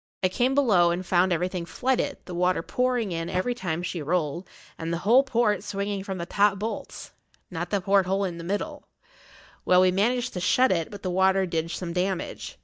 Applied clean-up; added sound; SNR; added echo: neural mask model DeepFilterNet 3.